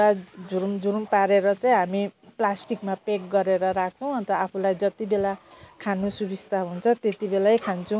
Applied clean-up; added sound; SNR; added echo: none; none; none; none.